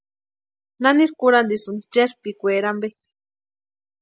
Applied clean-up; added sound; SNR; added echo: none; none; none; none.